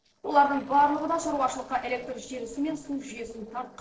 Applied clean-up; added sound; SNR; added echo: neural separator model SepFormer DNS4.